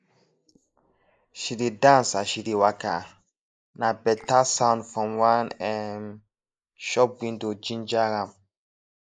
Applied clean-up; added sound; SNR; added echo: neural mask model Resemble Enhance denoiser.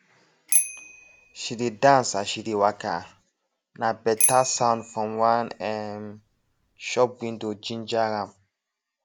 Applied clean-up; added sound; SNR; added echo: none; Bicycle bell; 5 dB; none.